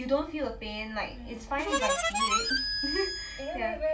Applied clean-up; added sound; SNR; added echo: none; Harmonica; -2 dB; reverberation time 0.2 s.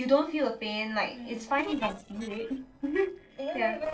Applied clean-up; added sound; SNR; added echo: neural separator model SepFormer DNS4.